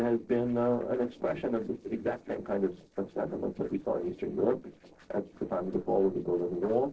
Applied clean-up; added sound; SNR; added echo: neural separator model SepFormer DNS4.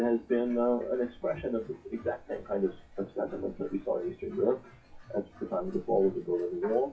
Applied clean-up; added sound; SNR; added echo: classical method WPE with log-MMSE.